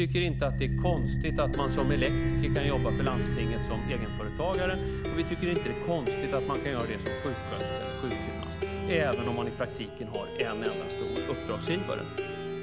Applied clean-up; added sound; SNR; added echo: none; Plucked string instrument; -2 dB; none.